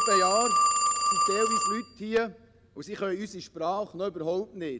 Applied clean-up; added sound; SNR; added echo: none; Telephone; -2 dB; none.